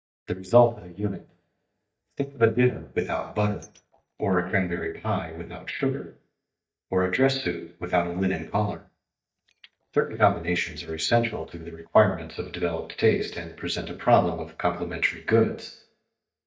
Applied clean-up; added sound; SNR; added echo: neural mask model DeepFilterNet 3.